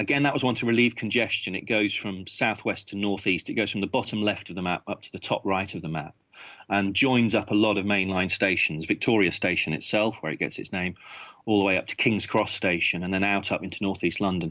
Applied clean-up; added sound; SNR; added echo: none; none; none; none.